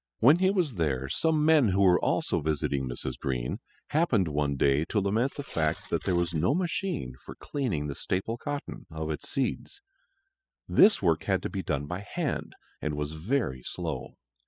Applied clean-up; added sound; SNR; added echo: classical method spectral subtraction.